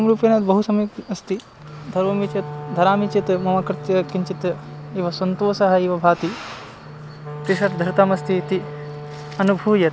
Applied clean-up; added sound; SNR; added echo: none; Wind instrument, woodwind instrument; 14 dB; none.